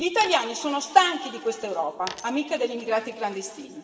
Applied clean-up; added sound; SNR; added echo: none; Coin (dropping); 19 dB; reverberation time 2.3 s.